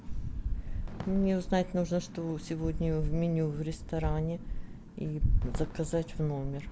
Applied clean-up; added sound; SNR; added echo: none; Fireworks + Fire; 16 dB; none.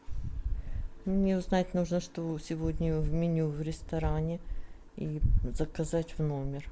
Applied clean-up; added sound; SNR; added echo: none; none; none; none.